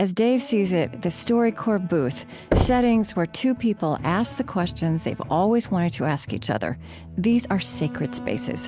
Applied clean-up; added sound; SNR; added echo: none; Knock; 6 dB; none.